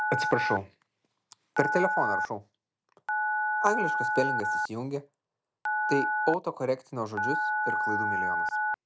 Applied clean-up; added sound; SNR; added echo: none; Telephone; -2 dB; none.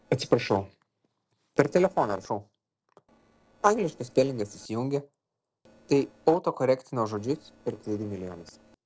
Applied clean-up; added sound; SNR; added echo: neural separator model SepFormer DNS4.